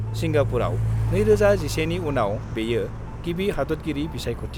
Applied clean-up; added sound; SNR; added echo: none; Car; 3 dB; none.